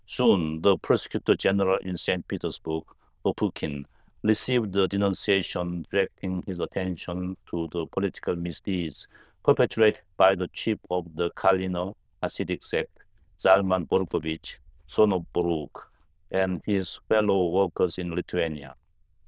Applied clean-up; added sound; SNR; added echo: neural diffusion model UNIVERSE++.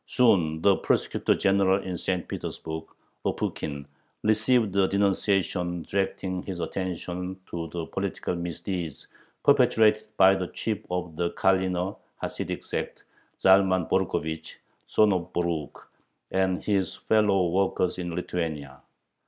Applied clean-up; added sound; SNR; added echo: none; none; none; none.